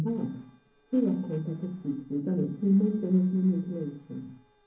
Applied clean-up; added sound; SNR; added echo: neural separator model SepFormer DNS4.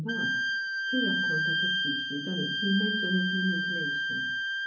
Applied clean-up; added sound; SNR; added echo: none; Wind instrument, woodwind instrument; -3 dB; reverberation time 0.3 s.